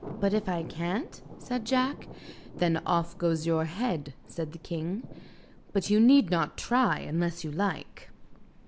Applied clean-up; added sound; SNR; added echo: none; Thunder; 19 dB; none.